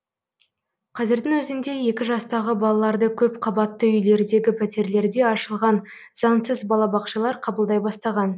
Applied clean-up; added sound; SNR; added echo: none; none; none; none.